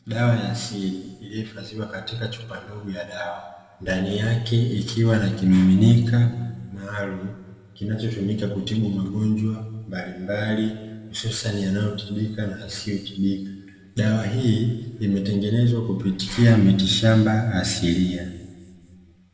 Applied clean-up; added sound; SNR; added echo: none; none; none; reverberation time 1.4 s.